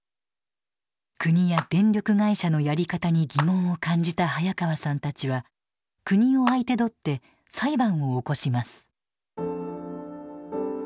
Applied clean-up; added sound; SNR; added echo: none; Clapping; 12 dB; none.